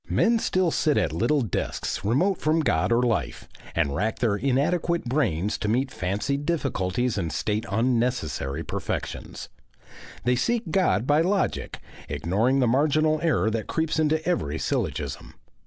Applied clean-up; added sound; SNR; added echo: none; none; none; none.